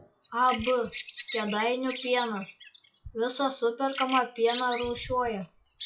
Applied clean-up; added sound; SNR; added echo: classical method log-MMSE.